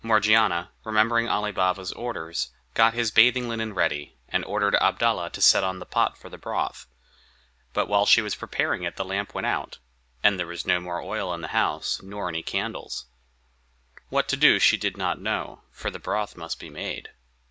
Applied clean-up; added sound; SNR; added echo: none; none; none; none.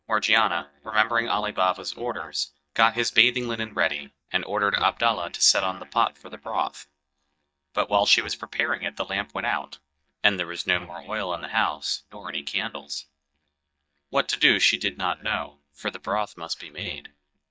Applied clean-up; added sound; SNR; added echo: neural mask model DeepFilterNet 3.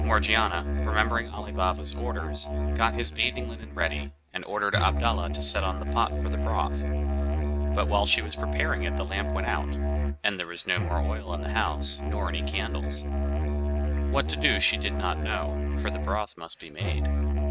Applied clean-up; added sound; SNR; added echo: neural mask model RNNoise.